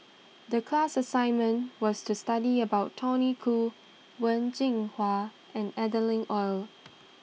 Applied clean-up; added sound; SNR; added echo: none; none; none; none.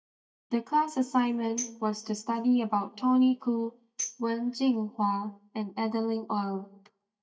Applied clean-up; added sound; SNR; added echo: neural mask model DeepFilterNet 3.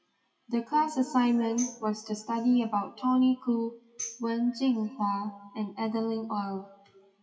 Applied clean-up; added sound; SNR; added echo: classical method WPE with log-MMSE.